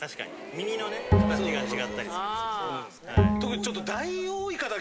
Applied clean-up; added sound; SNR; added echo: none; Bowed string instrument; -3 dB; none.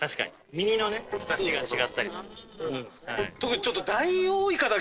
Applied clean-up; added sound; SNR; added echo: neural separator model SepFormer DNS4.